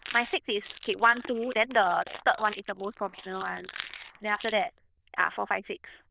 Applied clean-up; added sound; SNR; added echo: neural diffusion model UNIVERSE++.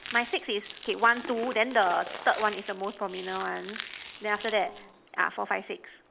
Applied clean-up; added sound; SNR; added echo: none; Rattle; 14 dB; none.